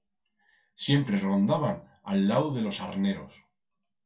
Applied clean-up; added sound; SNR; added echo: none; none; none; reverberation time 0.2 s.